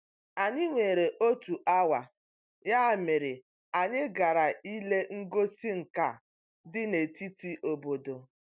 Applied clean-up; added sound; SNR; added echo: none; none; none; none.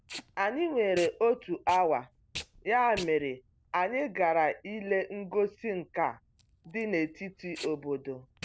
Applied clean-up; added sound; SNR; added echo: none; Packing tape, duct tape; 18 dB; none.